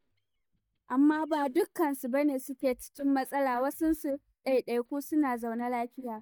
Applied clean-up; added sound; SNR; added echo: neural mask model DeepFilterNet 3.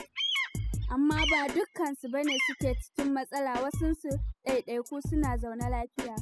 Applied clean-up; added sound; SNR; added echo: classical method spectral subtraction.